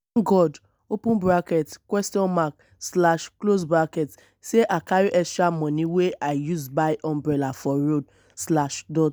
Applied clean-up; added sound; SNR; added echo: none; none; none; none.